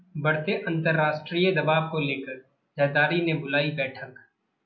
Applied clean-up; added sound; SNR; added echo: none; none; none; none.